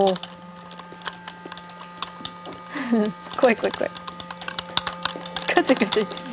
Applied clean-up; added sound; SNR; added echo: none; Wind instrument, woodwind instrument; 15 dB; none.